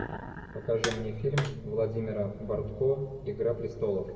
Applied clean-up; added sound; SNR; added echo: none; Tap; 9 dB; reverberation time 1.8 s.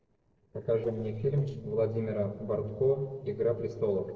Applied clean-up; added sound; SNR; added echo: neural separator model SepFormer DNS4.